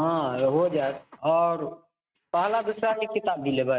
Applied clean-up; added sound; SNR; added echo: neural mask model RNNoise.